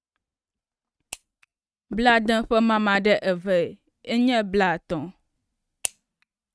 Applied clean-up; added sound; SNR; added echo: neural mask model RNNoise.